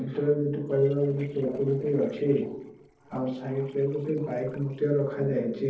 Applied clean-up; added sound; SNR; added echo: neural separator model SepFormer DNS4.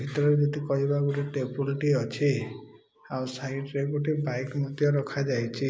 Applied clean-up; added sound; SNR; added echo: none; none; none; none.